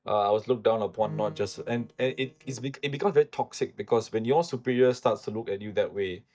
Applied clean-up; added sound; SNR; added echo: neural mask model DeepFilterNet 3.